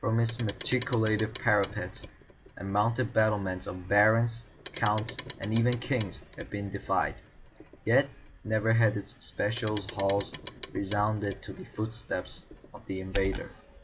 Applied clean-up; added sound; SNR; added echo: none; Clock; 11 dB; none.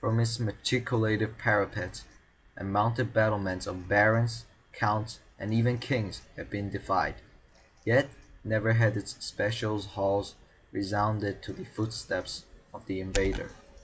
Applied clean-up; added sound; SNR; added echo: none; none; none; none.